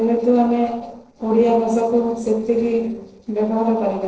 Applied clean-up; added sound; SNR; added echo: neural separator model SepFormer DNS4.